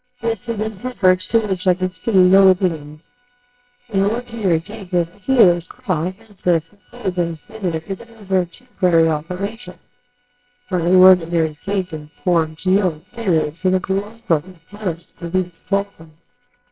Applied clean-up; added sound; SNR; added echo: neural separator model SepFormer WHAMR!.